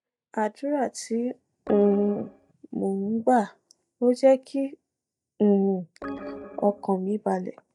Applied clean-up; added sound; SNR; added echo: neural mask model DeepFilterNet 3.